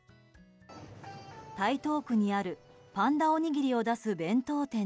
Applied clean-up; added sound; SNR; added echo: none; none; none; none.